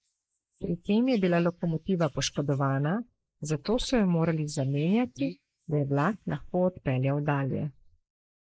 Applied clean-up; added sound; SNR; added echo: neural mask model Resemble Enhance denoiser.